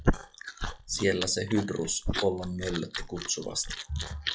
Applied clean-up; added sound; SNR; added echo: classical method log-MMSE.